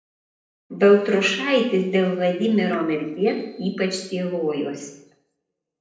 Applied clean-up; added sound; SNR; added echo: neural separator model SepFormer DNS4.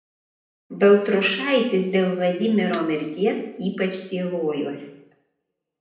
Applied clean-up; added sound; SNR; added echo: none; Bicycle bell; 6 dB; reverberation time 0.7 s.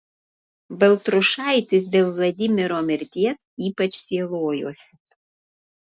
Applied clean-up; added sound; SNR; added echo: none; none; none; none.